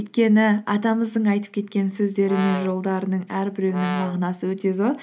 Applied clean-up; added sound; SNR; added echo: none; Brass instrument; 11 dB; none.